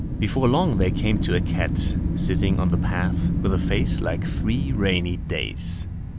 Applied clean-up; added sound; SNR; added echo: none; Wind; -2 dB; none.